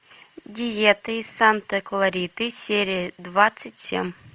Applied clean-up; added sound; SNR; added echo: none; none; none; none.